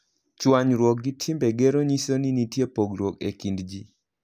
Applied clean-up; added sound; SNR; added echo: none; none; none; none.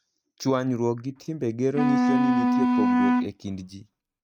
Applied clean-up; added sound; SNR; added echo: neural mask model RNNoise.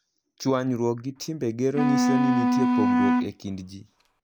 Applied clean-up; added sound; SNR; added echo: none; Wind instrument, woodwind instrument; -5 dB; none.